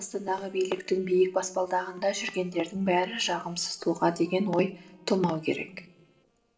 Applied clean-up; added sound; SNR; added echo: neural separator model SepFormer DNS4.